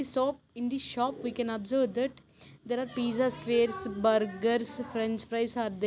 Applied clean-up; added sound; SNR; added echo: none; none; none; none.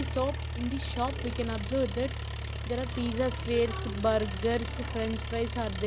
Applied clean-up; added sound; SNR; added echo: none; Engine; 3 dB; none.